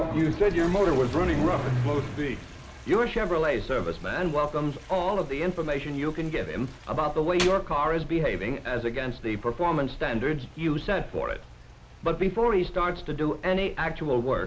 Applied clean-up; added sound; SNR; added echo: none; Toilet flush; 19 dB; none.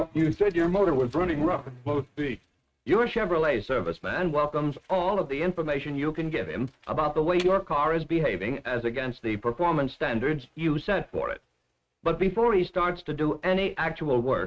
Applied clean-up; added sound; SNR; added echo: neural mask model RNNoise.